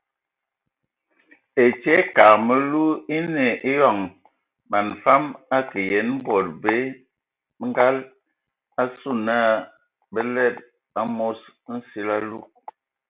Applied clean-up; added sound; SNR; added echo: none; none; none; none.